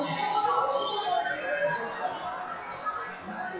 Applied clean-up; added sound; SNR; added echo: classical method WPE with log-MMSE.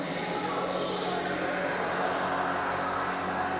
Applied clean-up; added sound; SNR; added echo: none; Electric guitar; 8 dB; reverberation time 2.2 s.